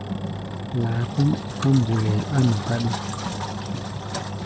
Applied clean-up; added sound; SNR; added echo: none; Engine; 5 dB; none.